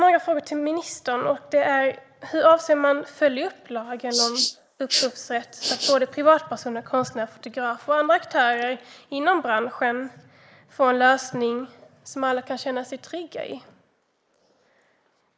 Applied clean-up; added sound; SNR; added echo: neural mask model Resemble Enhance denoiser.